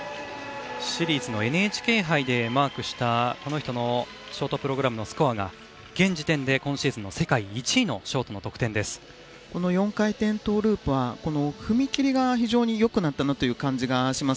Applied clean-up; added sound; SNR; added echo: none; none; none; none.